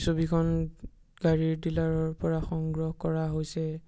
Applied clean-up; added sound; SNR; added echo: none; none; none; none.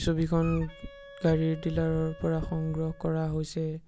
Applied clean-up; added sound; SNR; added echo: none; Wind instrument, woodwind instrument; 20 dB; none.